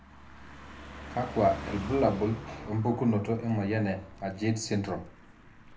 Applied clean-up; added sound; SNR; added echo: none; Car passing by; 14 dB; reverberation time 0.3 s.